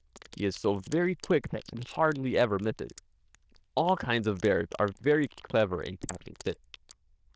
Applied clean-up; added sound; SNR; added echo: neural diffusion model UNIVERSE++.